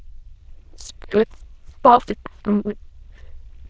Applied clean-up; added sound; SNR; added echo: neural diffusion model UNIVERSE++.